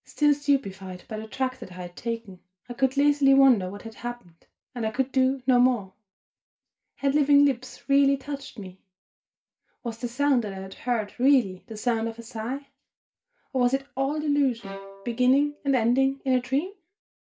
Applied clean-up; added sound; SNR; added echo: none; Bowed string instrument; 19 dB; reverberation time 0.2 s.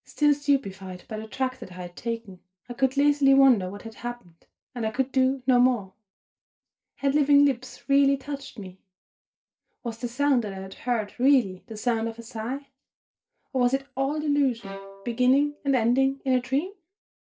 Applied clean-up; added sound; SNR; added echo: neural separator model SepFormer DNS4.